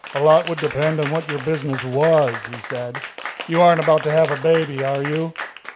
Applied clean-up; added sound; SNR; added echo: none; Applause / Crowd; 12 dB; none.